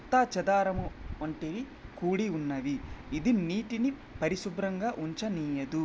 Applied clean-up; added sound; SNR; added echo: none; none; none; none.